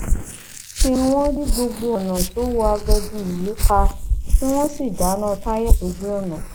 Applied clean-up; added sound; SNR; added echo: neural mask model Resemble Enhance denoiser.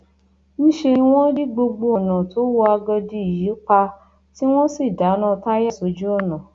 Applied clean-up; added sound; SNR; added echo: none; none; none; none.